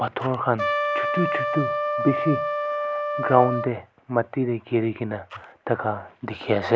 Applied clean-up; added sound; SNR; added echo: none; Trumpet; 1 dB; none.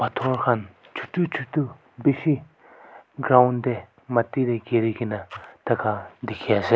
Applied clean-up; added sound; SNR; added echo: none; none; none; none.